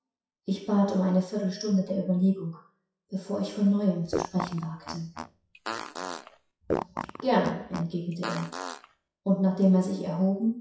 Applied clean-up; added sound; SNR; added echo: classical method WPE with log-MMSE.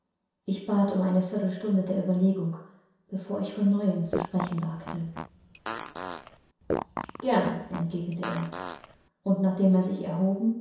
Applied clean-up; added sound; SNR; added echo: none; Fart; 8 dB; reverberation time 0.7 s.